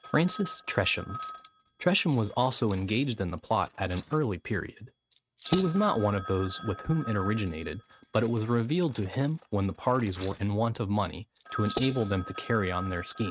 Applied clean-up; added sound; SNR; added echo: neural mask model RNNoise.